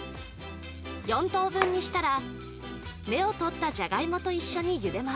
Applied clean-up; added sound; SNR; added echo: none; none; none; none.